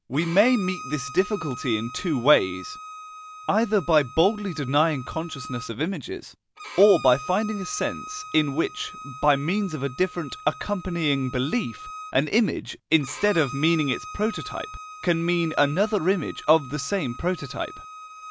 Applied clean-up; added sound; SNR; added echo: none; Bowed string instrument; 15 dB; none.